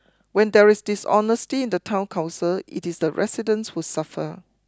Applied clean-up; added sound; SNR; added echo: none; none; none; none.